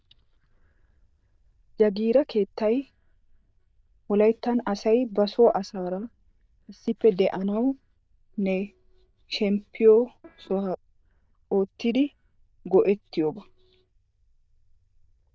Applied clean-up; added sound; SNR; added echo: neural diffusion model UNIVERSE++.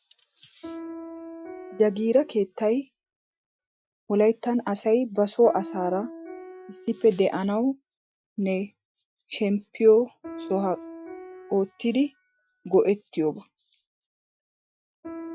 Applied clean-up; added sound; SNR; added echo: classical method Wiener filter.